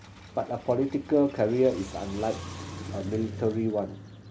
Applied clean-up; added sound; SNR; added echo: none; Car; 12 dB; none.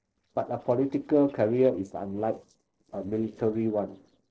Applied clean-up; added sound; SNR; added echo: neural separator model SepFormer DNS4.